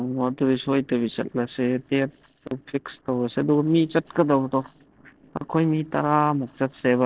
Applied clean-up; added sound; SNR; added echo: neural separator model SepFormer DNS4.